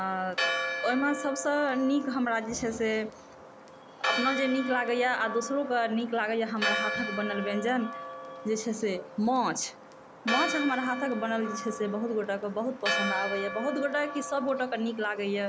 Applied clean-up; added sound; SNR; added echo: none; Church bell; 6 dB; none.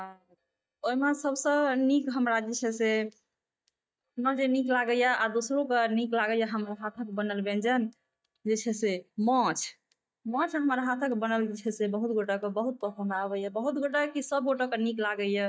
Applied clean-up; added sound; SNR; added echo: neural mask model DeepFilterNet 3.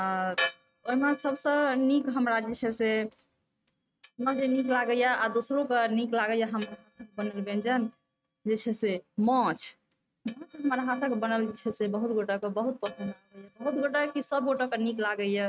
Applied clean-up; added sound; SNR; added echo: neural mask model RNNoise.